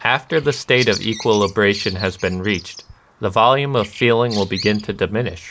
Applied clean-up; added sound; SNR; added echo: none; Bird vocalization, bird call, bird song; 16 dB; none.